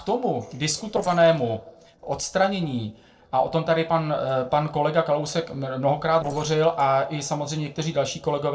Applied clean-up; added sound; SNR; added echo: neural separator model SepFormer DNS4.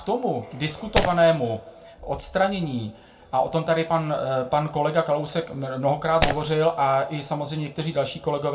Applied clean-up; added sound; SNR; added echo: none; Shatter; 6 dB; reverberation time 0.2 s.